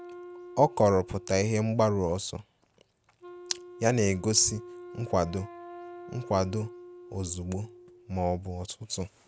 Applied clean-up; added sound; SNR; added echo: none; Wind instrument, woodwind instrument; 17 dB; none.